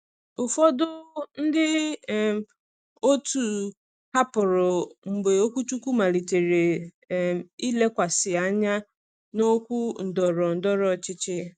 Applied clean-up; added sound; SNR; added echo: none; none; none; none.